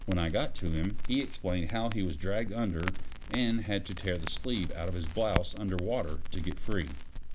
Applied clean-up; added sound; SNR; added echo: none; Crackle; 0 dB; none.